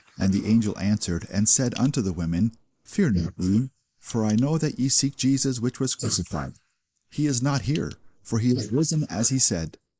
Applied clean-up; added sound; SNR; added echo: neural mask model Resemble Enhance denoiser.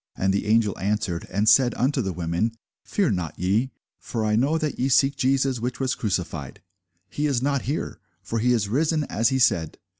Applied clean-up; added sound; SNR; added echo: none; none; none; none.